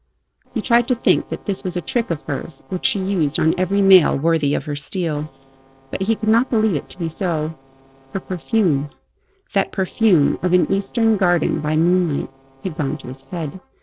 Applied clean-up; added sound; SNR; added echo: neural separator model SepFormer DNS4.